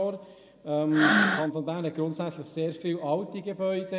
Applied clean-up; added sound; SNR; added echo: none; Breathing; -1 dB; reverberation time 1.3 s.